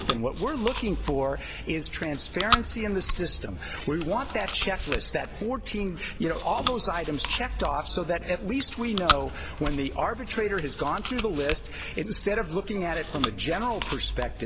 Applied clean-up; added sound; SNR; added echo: none; Chewing, mastication; 4 dB; none.